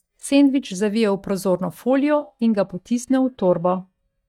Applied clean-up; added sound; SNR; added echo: neural mask model DeepFilterNet 3.